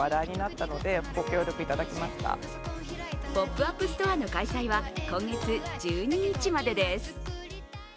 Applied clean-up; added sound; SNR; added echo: none; Harp; 14 dB; none.